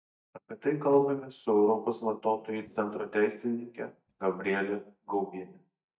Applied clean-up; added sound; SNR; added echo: neural mask model DeepFilterNet 3.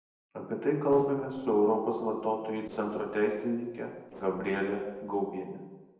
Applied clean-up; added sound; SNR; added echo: neural separator model SepFormer DNS4.